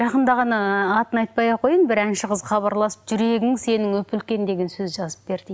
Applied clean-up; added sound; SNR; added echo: none; none; none; none.